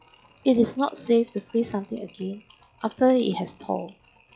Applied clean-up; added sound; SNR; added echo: classical method log-MMSE.